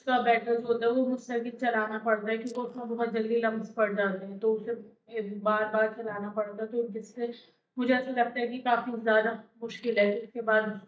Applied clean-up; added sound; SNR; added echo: neural mask model DeepFilterNet 3.